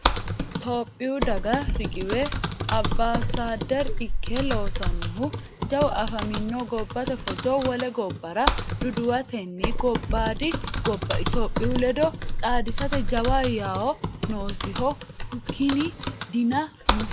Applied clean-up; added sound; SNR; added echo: none; Typing; 0 dB; none.